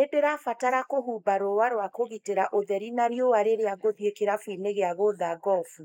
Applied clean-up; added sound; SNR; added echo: neural mask model Resemble Enhance denoiser.